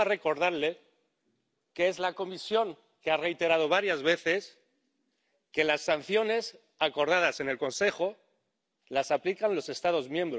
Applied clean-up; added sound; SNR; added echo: none; none; none; none.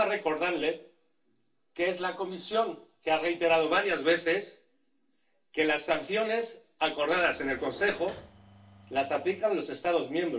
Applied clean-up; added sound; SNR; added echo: none; Engine / Mechanisms; 19 dB; reverberation time 0.3 s.